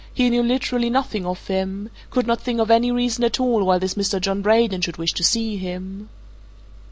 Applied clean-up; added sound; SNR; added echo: none; none; none; none.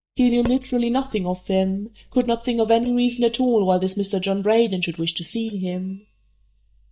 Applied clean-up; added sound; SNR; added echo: neural mask model DeepFilterNet 3.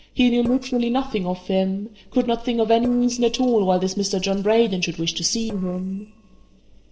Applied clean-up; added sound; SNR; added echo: neural separator model SepFormer DNS4.